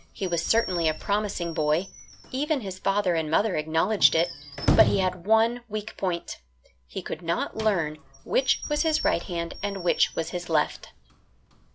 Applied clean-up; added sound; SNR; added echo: none; Squeak / Slam / Wood; 9 dB; none.